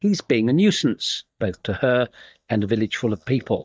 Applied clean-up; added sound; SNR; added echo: neural mask model DeepFilterNet 3.